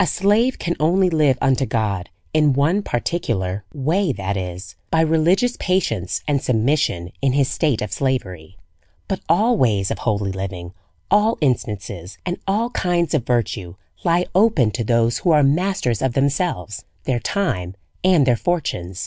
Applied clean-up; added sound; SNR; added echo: none; none; none; none.